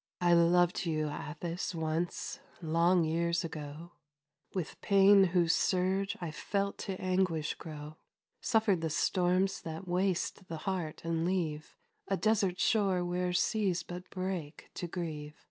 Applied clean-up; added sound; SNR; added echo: none; none; none; none.